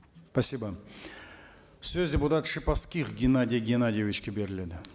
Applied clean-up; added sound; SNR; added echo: none; none; none; none.